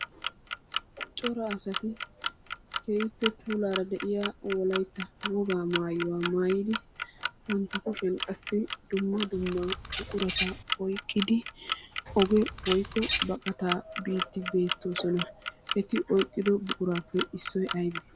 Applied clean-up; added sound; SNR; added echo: none; Bird vocalization, bird call, bird song + Clock; 7 dB; none.